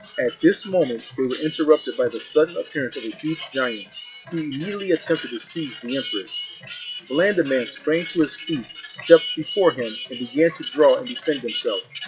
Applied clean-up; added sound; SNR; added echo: classical method WPE with log-MMSE.